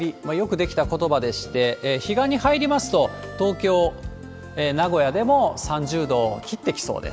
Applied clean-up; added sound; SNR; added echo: none; none; none; none.